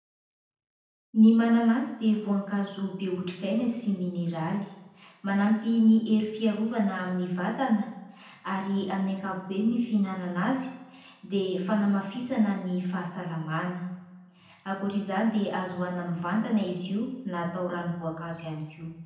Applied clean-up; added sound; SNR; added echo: none; none; none; reverberation time 0.9 s.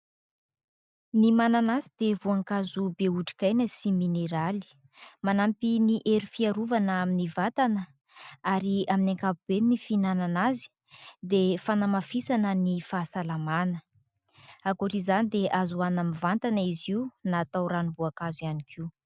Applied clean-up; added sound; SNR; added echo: none; none; none; none.